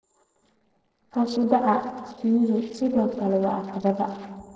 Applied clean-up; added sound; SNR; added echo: neural separator model SepFormer DNS4.